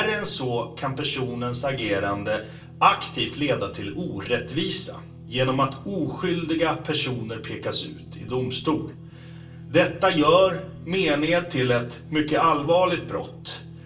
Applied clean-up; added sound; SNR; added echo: none; Guitar; 15 dB; reverberation time 0.3 s.